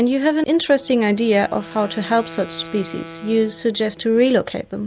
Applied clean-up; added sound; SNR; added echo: none; Wind instrument, woodwind instrument; 19 dB; none.